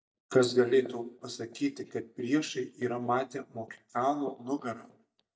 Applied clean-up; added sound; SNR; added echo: neural mask model DeepFilterNet 3.